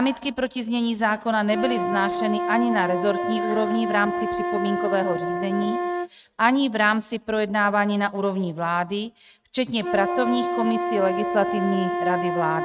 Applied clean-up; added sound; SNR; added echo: neural mask model RNNoise.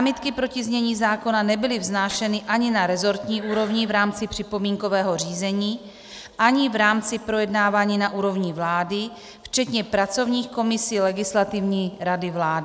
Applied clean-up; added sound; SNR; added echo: none; none; none; none.